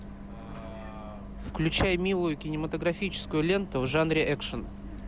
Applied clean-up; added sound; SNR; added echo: none; Bus; 12 dB; none.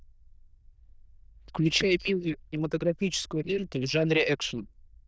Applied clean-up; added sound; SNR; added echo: neural diffusion model UNIVERSE++.